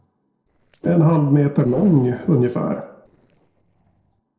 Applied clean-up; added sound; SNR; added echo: neural separator model SepFormer DNS4.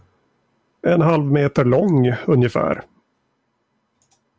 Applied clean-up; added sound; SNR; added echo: none; none; none; none.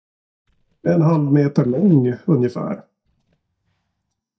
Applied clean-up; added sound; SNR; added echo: neural mask model DeepFilterNet 3.